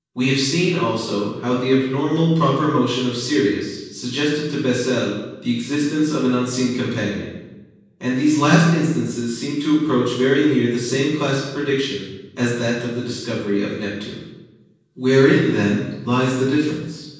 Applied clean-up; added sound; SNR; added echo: none; none; none; reverberation time 1.2 s.